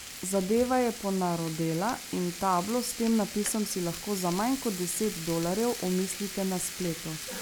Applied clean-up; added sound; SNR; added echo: none; Frying (food); 10 dB; none.